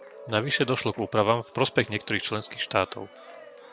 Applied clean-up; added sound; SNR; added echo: none; Cheering; 19 dB; none.